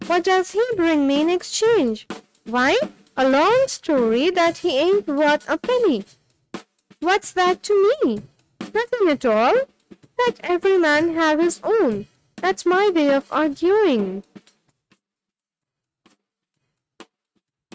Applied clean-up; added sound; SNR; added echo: neural mask model RNNoise.